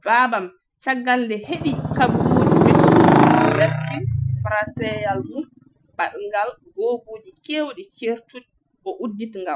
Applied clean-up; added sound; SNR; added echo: classical method Wiener filter.